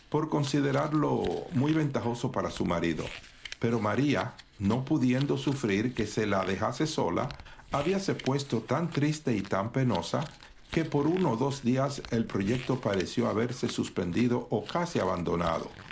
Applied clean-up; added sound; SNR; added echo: none; Crumpling, crinkling; 18 dB; none.